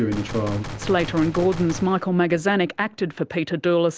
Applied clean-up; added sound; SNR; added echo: none; Gunshot, gunfire; 12 dB; none.